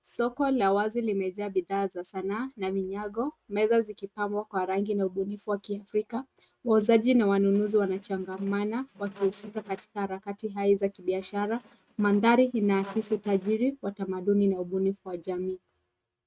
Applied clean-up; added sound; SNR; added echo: neural mask model RNNoise.